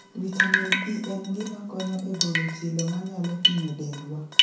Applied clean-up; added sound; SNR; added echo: none; Drip; -2 dB; reverberation time 0.5 s.